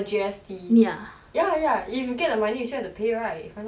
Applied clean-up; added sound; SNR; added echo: none; none; none; none.